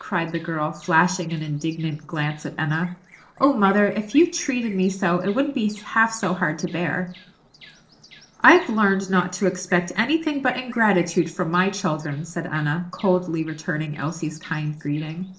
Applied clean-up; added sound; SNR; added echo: neural separator model SepFormer DNS4.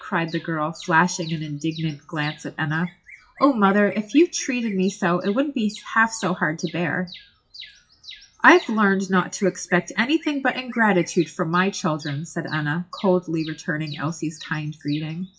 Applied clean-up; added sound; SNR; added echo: classical method WPE with log-MMSE.